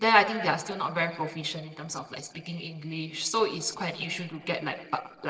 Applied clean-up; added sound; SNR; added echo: neural separator model SepFormer DNS4.